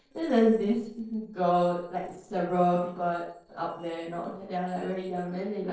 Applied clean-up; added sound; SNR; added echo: neural separator model SepFormer DNS4.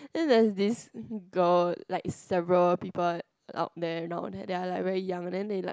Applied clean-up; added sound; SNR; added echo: none; none; none; none.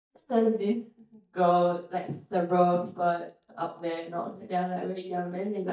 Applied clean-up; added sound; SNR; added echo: neural mask model DeepFilterNet 3.